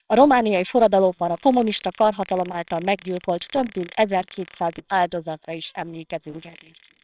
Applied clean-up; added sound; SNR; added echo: neural separator model SepFormer WHAMR!.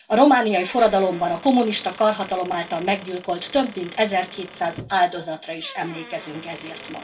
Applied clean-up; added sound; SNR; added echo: none; Squeak / Wood; 19 dB; reverberation time 0.2 s.